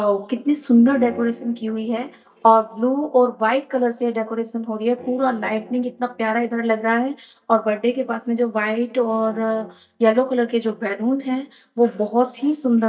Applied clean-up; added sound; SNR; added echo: neural mask model DeepFilterNet 3.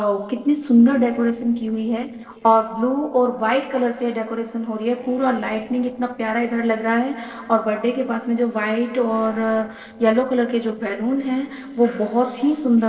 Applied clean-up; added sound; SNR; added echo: neural separator model SepFormer DNS4.